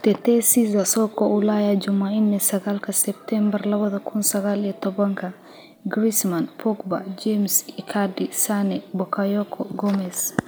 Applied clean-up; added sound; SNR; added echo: none; none; none; none.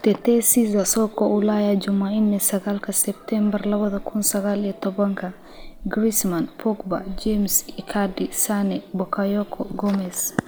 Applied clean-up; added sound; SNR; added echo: none; Meow / Purr; 20 dB; none.